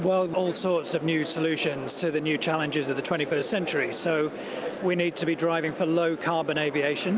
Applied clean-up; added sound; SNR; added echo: none; none; none; none.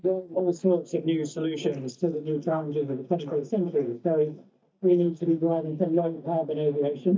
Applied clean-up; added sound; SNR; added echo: neural mask model DeepFilterNet 3.